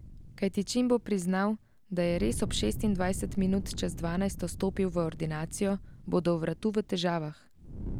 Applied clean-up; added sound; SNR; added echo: none; Fire; 9 dB; none.